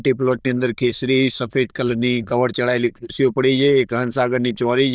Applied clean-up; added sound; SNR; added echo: neural diffusion model UNIVERSE++.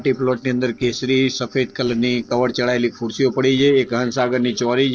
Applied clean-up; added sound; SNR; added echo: neural separator model SepFormer DNS4.